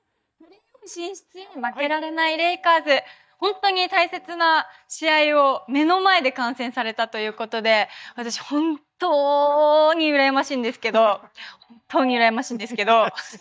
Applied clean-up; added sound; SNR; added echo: neural mask model DeepFilterNet 3.